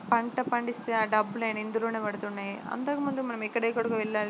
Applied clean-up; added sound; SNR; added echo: none; none; none; none.